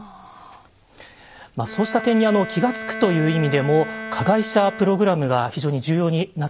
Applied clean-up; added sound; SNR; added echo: none; Bowed string instrument; 13 dB; none.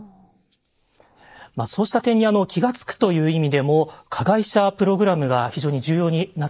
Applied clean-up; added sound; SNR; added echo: neural mask model Resemble Enhance denoiser.